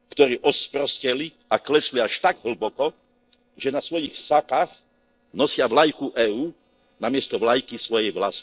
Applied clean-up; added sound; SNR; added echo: neural separator model SepFormer DNS4.